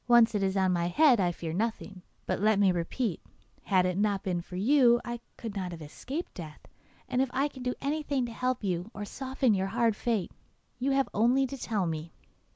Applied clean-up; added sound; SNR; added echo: none; none; none; none.